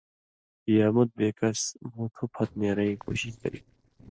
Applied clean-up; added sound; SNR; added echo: neural separator model SepFormer DNS4.